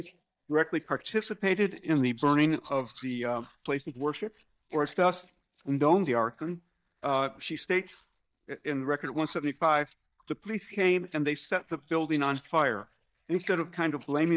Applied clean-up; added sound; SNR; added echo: neural mask model DeepFilterNet 3.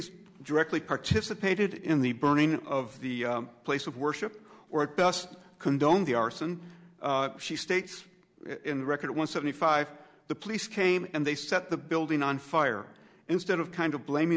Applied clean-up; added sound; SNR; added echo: none; none; none; none.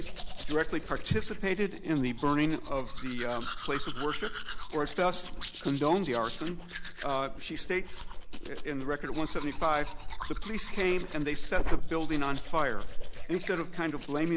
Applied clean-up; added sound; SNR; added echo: none; Domestic sounds, home sounds; -1 dB; none.